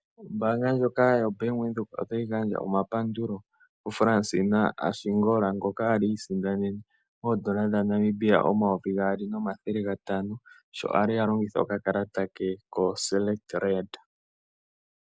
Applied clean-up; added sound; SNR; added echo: none; none; none; none.